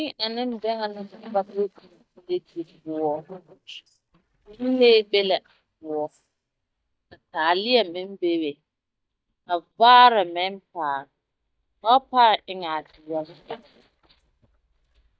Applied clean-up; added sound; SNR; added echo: neural mask model DeepFilterNet 3.